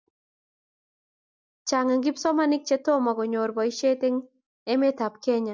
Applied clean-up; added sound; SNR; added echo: none; none; none; none.